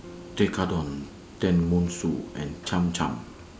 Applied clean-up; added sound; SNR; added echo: none; Water + Electric guitar / Strum; 17 dB; none.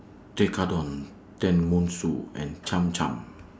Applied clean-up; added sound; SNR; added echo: none; none; none; none.